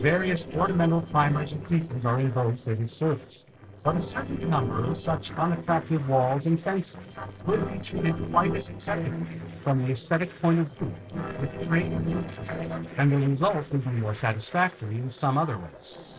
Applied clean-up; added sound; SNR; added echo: neural separator model SepFormer DNS4.